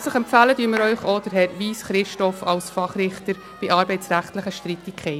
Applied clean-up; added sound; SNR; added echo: none; Clapping + Crowd; 19 dB; none.